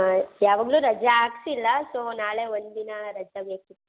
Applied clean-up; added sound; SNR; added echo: none; none; none; none.